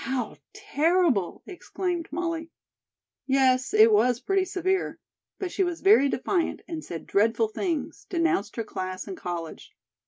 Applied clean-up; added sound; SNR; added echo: none; none; none; none.